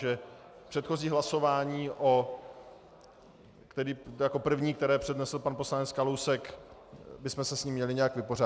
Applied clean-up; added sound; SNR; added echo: none; none; none; none.